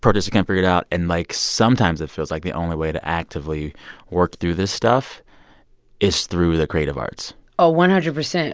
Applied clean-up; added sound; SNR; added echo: none; none; none; none.